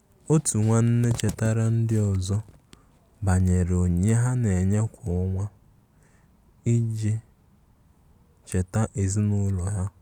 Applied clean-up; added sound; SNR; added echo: none; none; none; none.